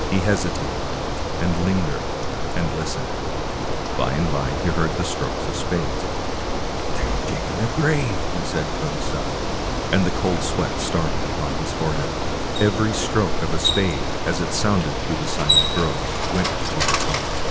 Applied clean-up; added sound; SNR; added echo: none; Bicycle; -3 dB; none.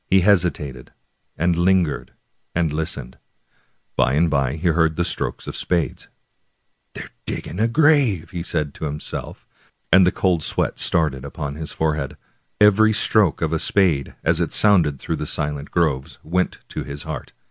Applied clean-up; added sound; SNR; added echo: none; none; none; none.